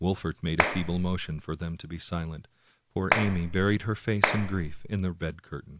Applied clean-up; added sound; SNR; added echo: none; Clapping; 1 dB; none.